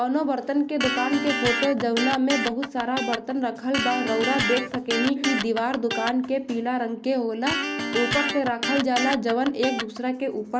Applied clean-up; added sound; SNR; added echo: none; Electric guitar; 4 dB; none.